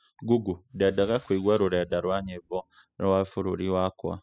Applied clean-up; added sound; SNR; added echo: classical method spectral subtraction.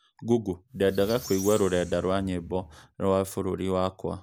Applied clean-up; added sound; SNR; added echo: none; Squeak; 16 dB; none.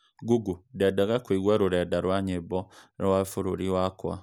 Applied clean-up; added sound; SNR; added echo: none; none; none; none.